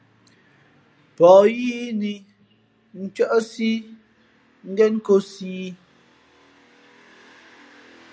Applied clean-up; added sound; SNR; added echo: none; none; none; none.